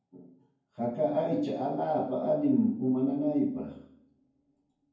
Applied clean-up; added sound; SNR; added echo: none; none; none; reverberation time 0.9 s.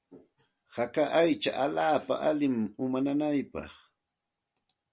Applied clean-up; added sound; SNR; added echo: none; none; none; none.